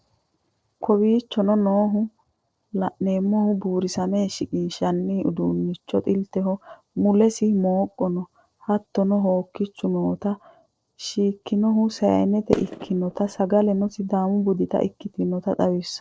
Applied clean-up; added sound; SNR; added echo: neural separator model SepFormer DNS4.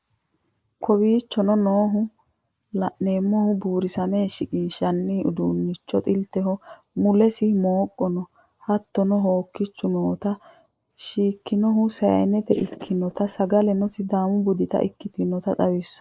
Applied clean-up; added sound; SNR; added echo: neural mask model Resemble Enhance denoiser.